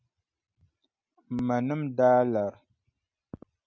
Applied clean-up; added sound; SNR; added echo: none; none; none; none.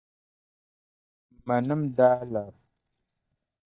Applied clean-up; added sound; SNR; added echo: neural mask model DeepFilterNet 3.